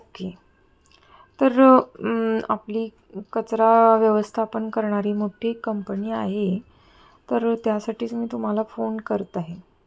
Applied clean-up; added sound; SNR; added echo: none; none; none; none.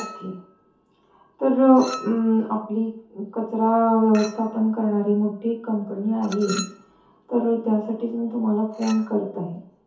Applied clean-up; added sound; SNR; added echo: none; Chink, clink; 19 dB; reverberation time 0.5 s.